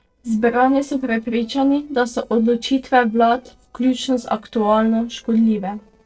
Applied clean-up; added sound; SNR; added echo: neural separator model SepFormer DNS4.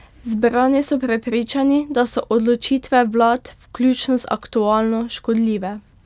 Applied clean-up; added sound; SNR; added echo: none; none; none; none.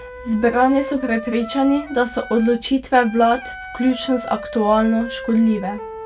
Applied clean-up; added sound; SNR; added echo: none; Wind instrument, woodwind instrument; 14 dB; reverberation time 0.1 s.